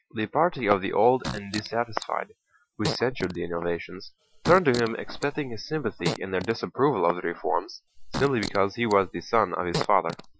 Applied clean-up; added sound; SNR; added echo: classical method Wiener filter.